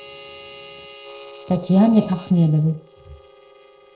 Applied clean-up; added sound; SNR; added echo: neural separator model SepFormer DNS4.